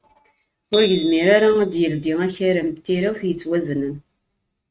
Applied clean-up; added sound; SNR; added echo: neural mask model RNNoise.